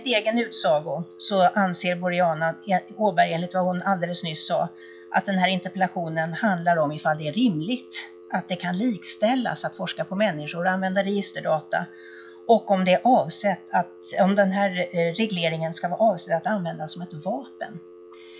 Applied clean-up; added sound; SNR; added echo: classical method log-MMSE.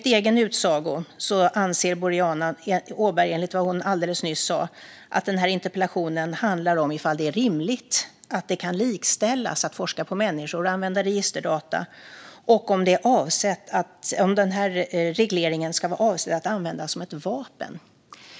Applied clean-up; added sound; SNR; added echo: none; none; none; none.